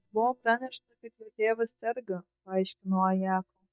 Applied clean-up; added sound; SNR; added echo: neural mask model DeepFilterNet 3.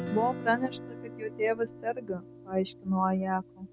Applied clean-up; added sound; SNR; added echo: none; Guitar; 11 dB; none.